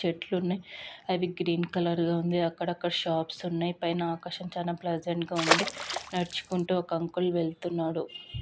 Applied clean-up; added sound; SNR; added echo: none; Water / Splash, splatter; 0 dB; none.